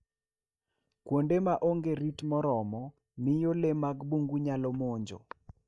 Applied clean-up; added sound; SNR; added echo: neural mask model DeepFilterNet 3.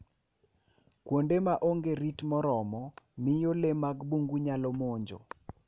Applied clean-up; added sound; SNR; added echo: none; none; none; none.